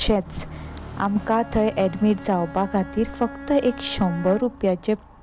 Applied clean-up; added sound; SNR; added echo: none; Bowed string instrument; 16 dB; none.